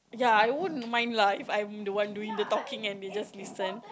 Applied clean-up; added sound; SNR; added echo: none; none; none; none.